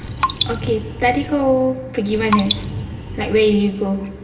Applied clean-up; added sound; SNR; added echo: none; Raindrop; 7 dB; reverberation time 2.9 s.